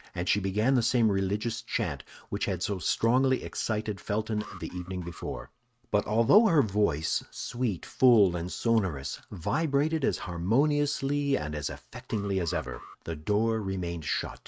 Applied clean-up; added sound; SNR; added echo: neural mask model RNNoise.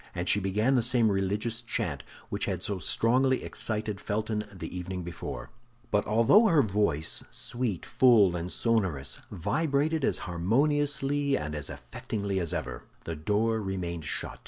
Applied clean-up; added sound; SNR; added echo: none; none; none; none.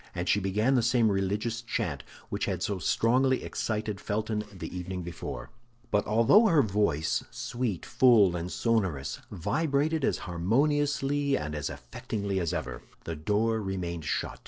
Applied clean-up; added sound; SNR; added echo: neural separator model SepFormer DNS4.